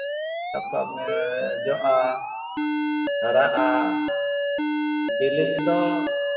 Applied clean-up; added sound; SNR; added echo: classical method WPE with log-MMSE.